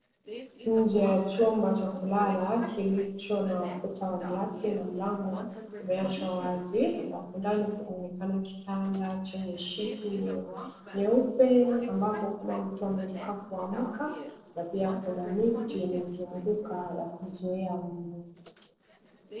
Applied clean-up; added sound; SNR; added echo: neural separator model SepFormer DNS4.